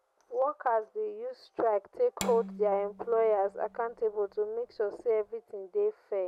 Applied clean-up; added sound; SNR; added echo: none; Bowed string instrument; 14 dB; none.